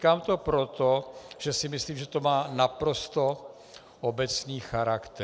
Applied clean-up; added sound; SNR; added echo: none; none; none; none.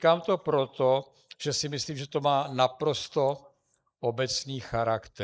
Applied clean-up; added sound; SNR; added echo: neural mask model Resemble Enhance denoiser.